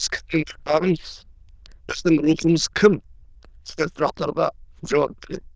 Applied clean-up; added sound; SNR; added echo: neural diffusion model UNIVERSE++.